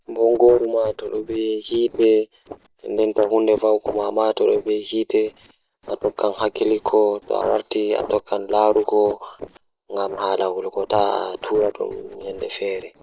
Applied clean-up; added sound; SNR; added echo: neural separator model SepFormer DNS4.